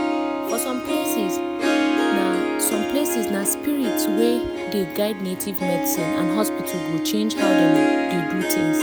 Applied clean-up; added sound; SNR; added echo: none; Harp; -4 dB; none.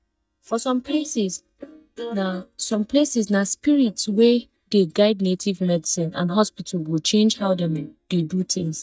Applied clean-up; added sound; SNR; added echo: neural mask model DeepFilterNet 3.